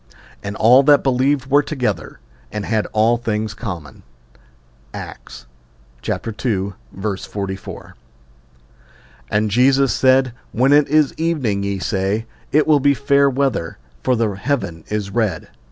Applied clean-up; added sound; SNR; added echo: none; none; none; none.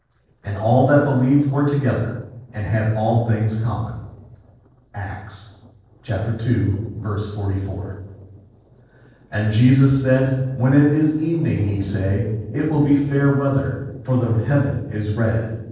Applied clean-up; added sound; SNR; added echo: neural separator model SepFormer DNS4.